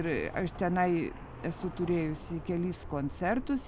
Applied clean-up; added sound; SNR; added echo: none; Traffic noise, roadway noise; 12 dB; none.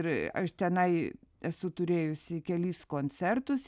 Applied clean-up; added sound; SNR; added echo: none; none; none; none.